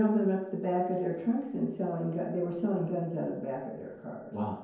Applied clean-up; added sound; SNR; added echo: none; none; none; reverberation time 0.9 s.